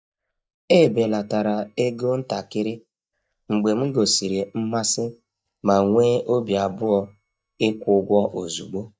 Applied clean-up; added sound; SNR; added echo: neural mask model DeepFilterNet 3.